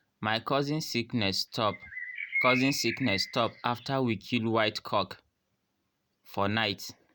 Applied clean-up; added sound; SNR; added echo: none; Bird; 5 dB; none.